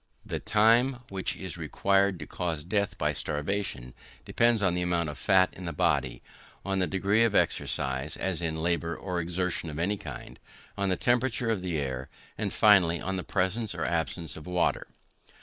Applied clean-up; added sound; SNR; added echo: neural mask model Resemble Enhance denoiser.